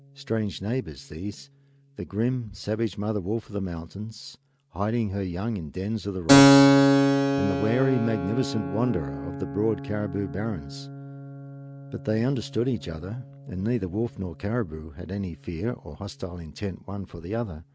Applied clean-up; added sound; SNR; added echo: none; Keyboard (musical); -2 dB; none.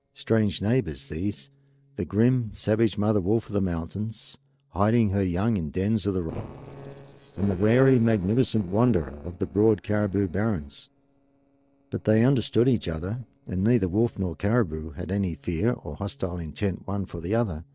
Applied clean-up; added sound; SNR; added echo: neural separator model SepFormer DNS4.